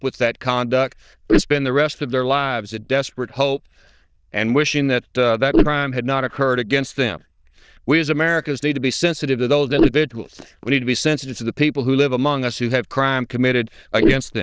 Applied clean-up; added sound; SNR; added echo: neural diffusion model UNIVERSE++.